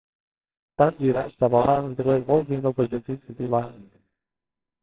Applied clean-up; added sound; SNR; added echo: neural separator model SepFormer WHAMR!.